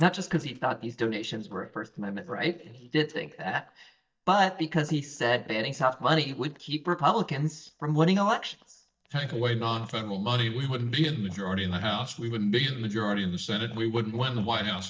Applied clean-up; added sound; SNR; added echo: neural mask model DeepFilterNet 3.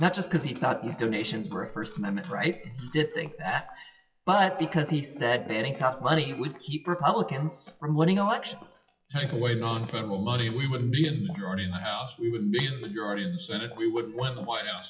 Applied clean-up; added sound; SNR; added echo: classical method WPE with log-MMSE.